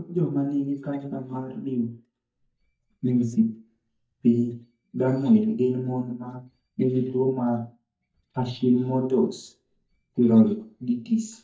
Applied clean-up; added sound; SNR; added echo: neural mask model DeepFilterNet 3.